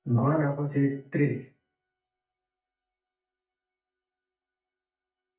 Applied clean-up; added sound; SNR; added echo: neural mask model DeepFilterNet 3.